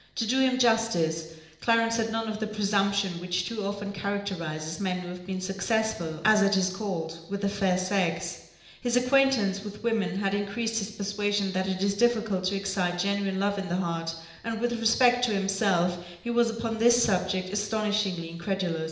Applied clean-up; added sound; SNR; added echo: none; none; none; reverberation time 0.8 s.